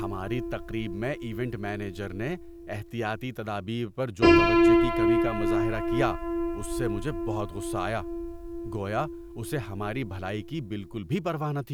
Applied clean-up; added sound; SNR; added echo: none; Piano; -4 dB; none.